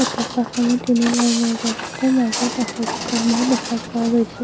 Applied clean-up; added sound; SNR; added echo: none; Walk, footsteps; 7 dB; none.